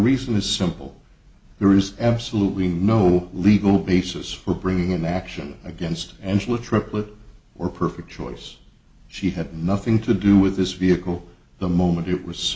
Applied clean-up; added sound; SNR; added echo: none; none; none; none.